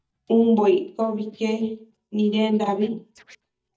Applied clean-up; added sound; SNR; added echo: neural mask model DeepFilterNet 3.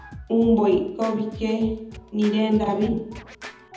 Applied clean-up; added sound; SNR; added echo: none; Scratching (performance technique); 16 dB; reverberation time 0.8 s.